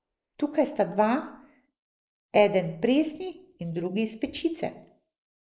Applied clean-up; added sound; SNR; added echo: neural mask model Resemble Enhance denoiser.